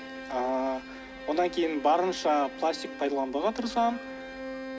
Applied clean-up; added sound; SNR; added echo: none; Bowed string instrument; 12 dB; none.